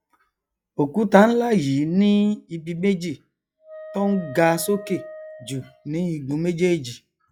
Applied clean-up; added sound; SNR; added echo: classical method log-MMSE.